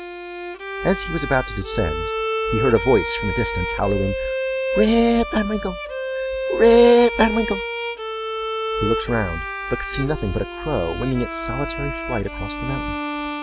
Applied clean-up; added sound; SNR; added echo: none; Bowed string instrument; 5 dB; none.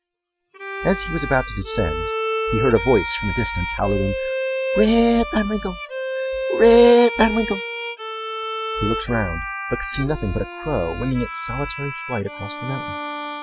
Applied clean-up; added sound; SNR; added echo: classical method Wiener filter.